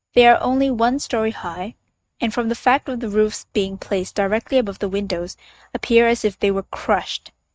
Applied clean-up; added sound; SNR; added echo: neural mask model RNNoise.